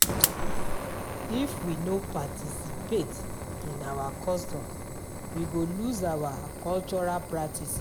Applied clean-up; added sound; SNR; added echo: none; Fire; -1 dB; none.